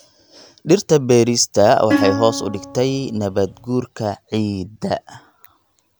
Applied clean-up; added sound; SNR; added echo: none; Plucked string instrument; 5 dB; none.